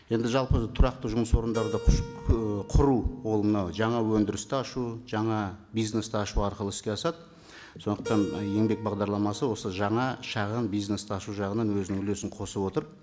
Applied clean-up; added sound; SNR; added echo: none; Keyboard (musical); 18 dB; none.